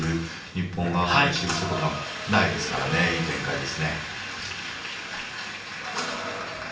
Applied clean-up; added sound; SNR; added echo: none; Dog; 10 dB; reverberation time 0.4 s.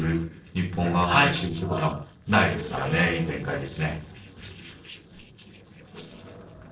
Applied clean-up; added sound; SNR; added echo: neural separator model SepFormer DNS4.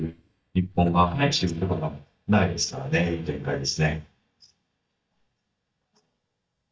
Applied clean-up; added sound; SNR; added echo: neural mask model DeepFilterNet 3.